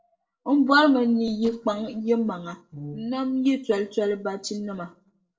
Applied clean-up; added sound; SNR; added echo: neural separator model SepFormer DNS4.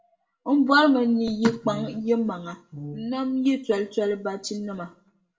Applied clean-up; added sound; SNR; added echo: none; Brass instrument; 16 dB; reverberation time 0.4 s.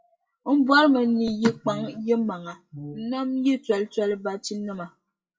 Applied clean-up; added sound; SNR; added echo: classical method WPE with log-MMSE.